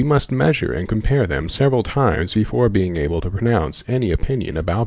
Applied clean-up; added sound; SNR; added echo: none; none; none; none.